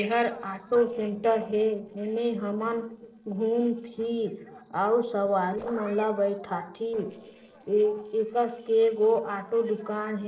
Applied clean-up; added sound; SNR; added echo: neural separator model SepFormer DNS4.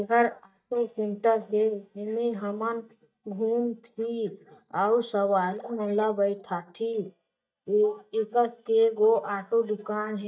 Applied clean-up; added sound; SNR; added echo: neural mask model DeepFilterNet 3.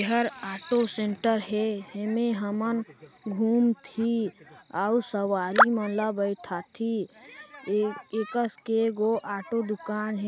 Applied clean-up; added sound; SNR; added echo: none; none; none; none.